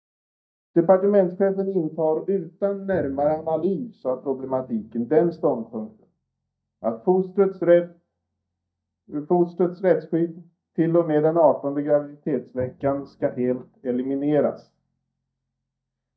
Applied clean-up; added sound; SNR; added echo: neural mask model DeepFilterNet 3.